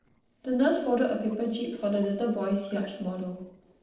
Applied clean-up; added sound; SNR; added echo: neural separator model SepFormer DNS4.